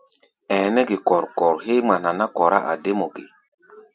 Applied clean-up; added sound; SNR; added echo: none; none; none; none.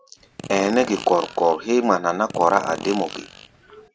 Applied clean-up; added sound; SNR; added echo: none; Fart; 16 dB; none.